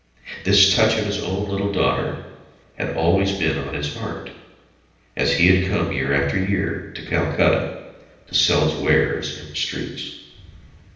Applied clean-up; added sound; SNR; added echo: none; none; none; reverberation time 0.9 s.